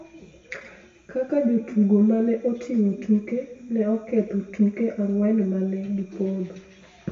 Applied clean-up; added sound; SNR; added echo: none; none; none; reverberation time 0.8 s.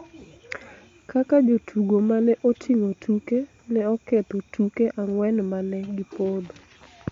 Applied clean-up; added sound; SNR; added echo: none; none; none; none.